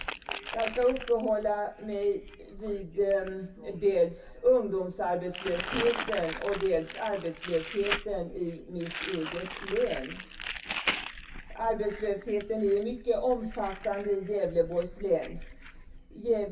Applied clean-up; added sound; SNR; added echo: none; Crumpling, crinkling; 9 dB; reverberation time 0.3 s.